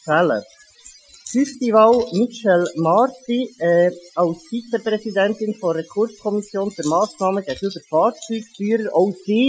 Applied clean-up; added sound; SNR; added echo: classical method Wiener filter.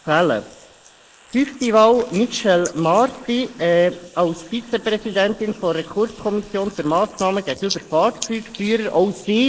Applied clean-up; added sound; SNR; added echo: neural mask model Resemble Enhance denoiser.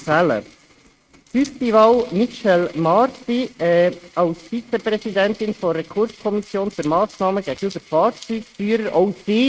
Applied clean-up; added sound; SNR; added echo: neural mask model RNNoise.